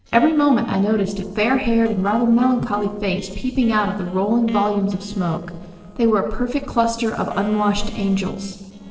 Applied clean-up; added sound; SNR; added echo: neural separator model SepFormer DNS4.